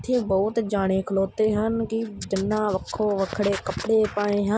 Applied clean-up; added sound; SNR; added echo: none; none; none; none.